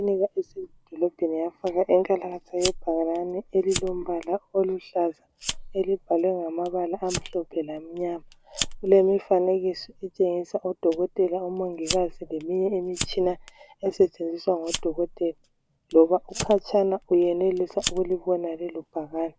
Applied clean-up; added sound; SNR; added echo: none; Fire; 13 dB; none.